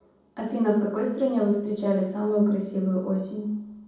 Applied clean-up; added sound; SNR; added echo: none; none; none; reverberation time 1.2 s.